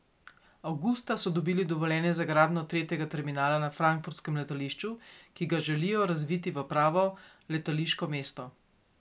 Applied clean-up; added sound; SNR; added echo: none; none; none; none.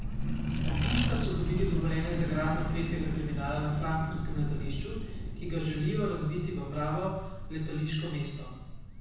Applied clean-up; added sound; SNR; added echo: none; Accelerating, revving, vroom; 0 dB; reverberation time 1.1 s.